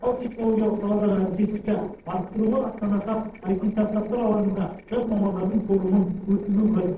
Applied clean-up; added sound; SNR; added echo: neural separator model SepFormer DNS4.